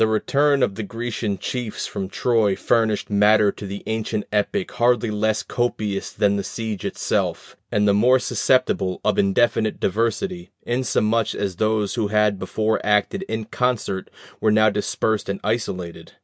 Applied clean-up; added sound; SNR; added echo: none; none; none; none.